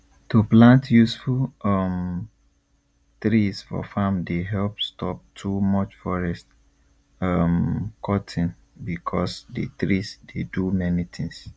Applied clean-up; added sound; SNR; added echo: none; none; none; none.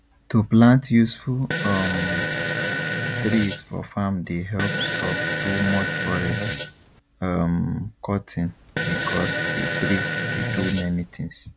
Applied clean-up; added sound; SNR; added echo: none; Fart; 2 dB; none.